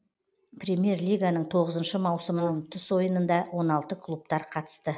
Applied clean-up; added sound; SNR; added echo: neural mask model Resemble Enhance denoiser.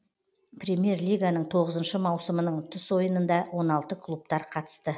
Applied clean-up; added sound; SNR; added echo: none; none; none; none.